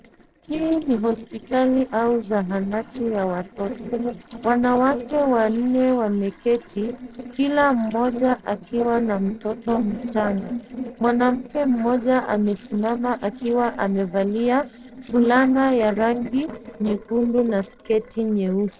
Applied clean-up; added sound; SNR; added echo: neural separator model SepFormer DNS4.